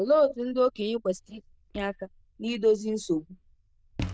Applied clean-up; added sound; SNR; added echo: neural diffusion model UNIVERSE++.